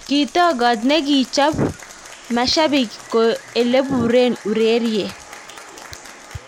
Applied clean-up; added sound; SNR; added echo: none; Applause / Crowd; 19 dB; none.